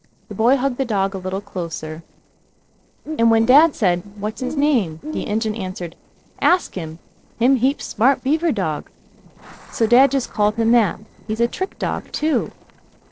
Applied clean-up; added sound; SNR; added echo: neural separator model SepFormer DNS4.